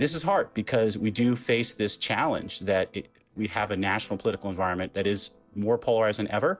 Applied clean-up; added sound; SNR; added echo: neural separator model SepFormer DNS4.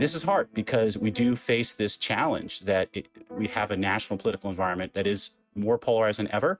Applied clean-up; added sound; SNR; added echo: neural mask model RNNoise.